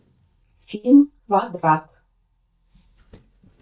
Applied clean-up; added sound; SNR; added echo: neural mask model DeepFilterNet 3.